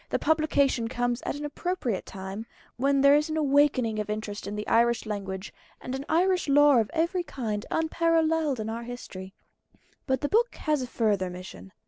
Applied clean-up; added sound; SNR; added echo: none; none; none; none.